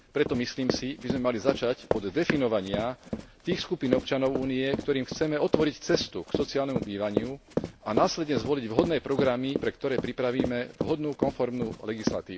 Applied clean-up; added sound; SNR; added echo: none; Run; 4 dB; none.